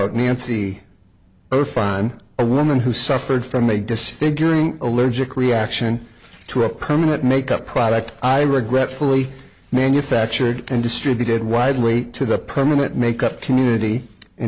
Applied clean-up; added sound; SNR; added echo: none; none; none; none.